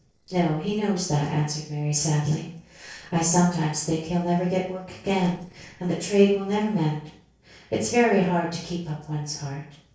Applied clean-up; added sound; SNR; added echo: neural separator model SepFormer DNS4.